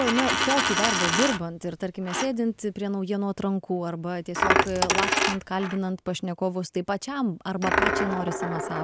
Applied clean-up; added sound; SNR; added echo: none; Coin (dropping); 0 dB; none.